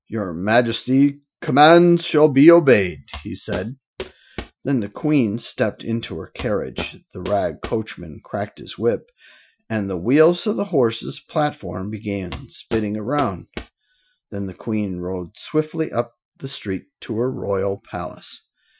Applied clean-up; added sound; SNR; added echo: classical method Wiener filter.